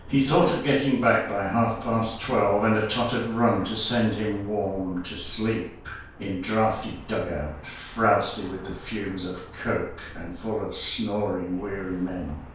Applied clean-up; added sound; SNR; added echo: none; Traffic noise, roadway noise; 17 dB; reverberation time 0.5 s.